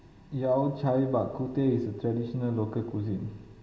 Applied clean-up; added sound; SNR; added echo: none; none; none; reverberation time 1.6 s.